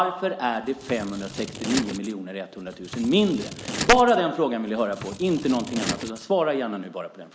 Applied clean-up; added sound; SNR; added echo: none; Scissors; 10 dB; none.